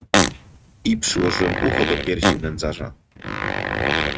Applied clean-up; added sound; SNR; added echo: neural mask model RNNoise.